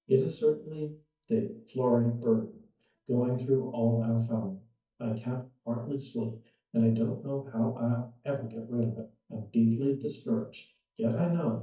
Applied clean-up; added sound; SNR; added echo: neural mask model DeepFilterNet 3.